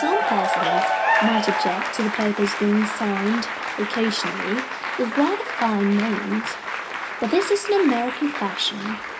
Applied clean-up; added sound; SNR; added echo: none; Applause / Cheering; 2 dB; reverberation time 0.9 s.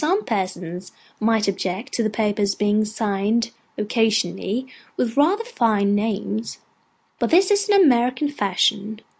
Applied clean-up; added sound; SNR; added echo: none; none; none; none.